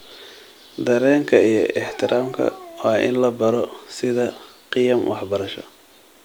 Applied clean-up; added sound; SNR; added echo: none; Bark; 18 dB; none.